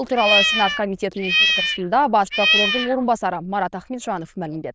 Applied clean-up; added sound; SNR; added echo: neural diffusion model UNIVERSE++.